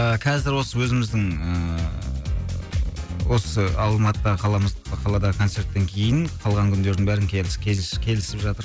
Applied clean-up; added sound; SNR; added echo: none; none; none; none.